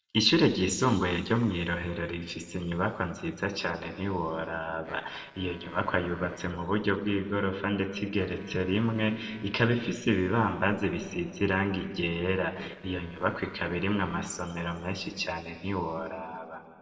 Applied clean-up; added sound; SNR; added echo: neural separator model SepFormer DNS4.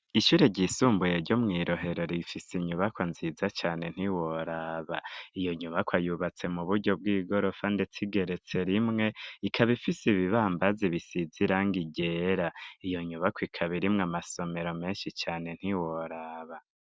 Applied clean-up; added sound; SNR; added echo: none; none; none; none.